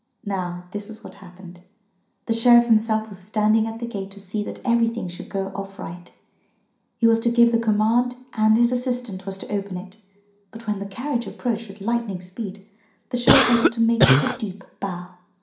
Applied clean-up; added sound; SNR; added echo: none; Cough; -5 dB; reverberation time 0.5 s.